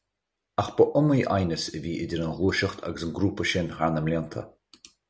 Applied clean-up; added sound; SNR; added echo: none; none; none; none.